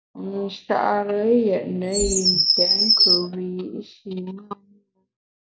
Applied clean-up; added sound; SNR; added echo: none; Bird vocalization, bird call, bird song; -4 dB; none.